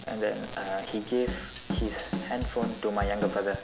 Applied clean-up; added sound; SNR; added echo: none; Drum kit; 3 dB; none.